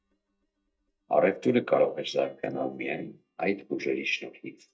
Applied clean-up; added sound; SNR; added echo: neural mask model DeepFilterNet 3.